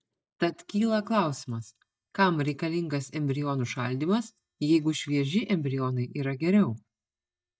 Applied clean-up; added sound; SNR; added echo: neural mask model DeepFilterNet 3.